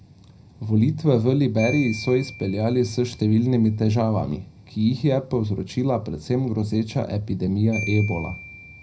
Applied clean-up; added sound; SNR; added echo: none; Marimba, xylophone; 18 dB; reverberation time 0.3 s.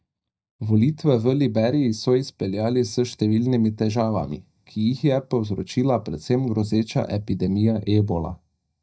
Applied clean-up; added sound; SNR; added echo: neural mask model DeepFilterNet 3.